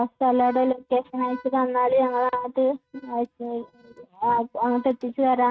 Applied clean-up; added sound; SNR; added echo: neural mask model RNNoise.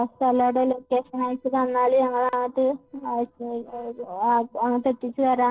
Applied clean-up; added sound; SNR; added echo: neural separator model SepFormer DNS4.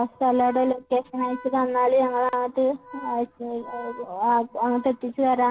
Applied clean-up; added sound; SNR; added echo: none; Organ; 19 dB; none.